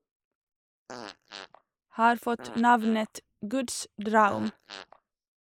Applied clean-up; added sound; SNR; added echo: neural mask model Resemble Enhance denoiser.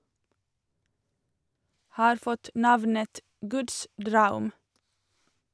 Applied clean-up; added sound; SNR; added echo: none; none; none; none.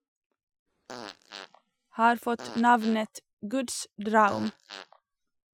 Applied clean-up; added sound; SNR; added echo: classical method Wiener filter.